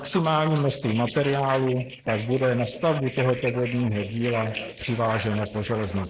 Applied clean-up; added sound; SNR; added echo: neural mask model Resemble Enhance denoiser.